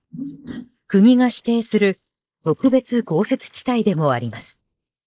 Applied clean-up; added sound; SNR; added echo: neural mask model Resemble Enhance denoiser.